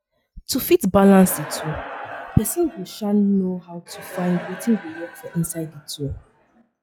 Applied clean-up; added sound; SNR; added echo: classical method log-MMSE.